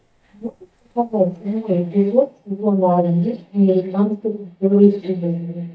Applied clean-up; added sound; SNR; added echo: neural mask model DeepFilterNet 3.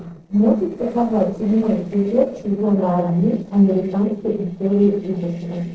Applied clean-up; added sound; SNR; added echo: neural separator model SepFormer DNS4.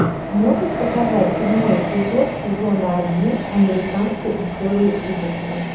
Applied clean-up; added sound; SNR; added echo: none; Train; 6 dB; reverberation time 0.6 s.